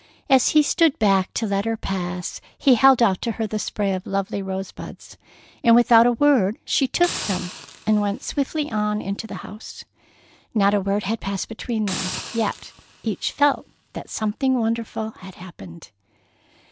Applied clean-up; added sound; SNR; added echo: none; Hiss; 13 dB; none.